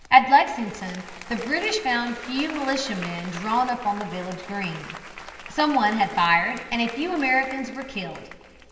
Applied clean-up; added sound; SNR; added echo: none; Applause; 16 dB; reverberation time 2.2 s.